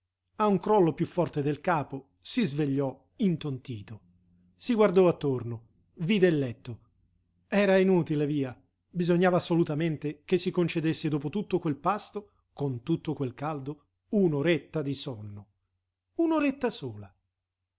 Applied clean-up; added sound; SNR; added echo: none; none; none; none.